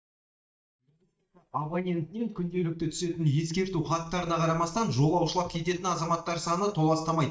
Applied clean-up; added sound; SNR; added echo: neural mask model DeepFilterNet 3.